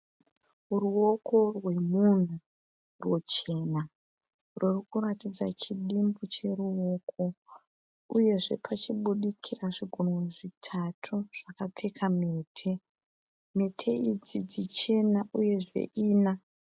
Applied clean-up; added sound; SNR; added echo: none; none; none; none.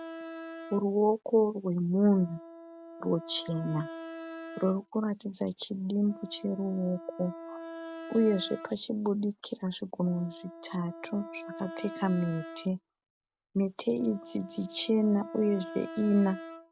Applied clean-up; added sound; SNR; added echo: none; Wind instrument, woodwind instrument; 14 dB; none.